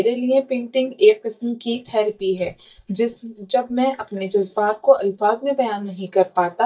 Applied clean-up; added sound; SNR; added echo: neural mask model DeepFilterNet 3.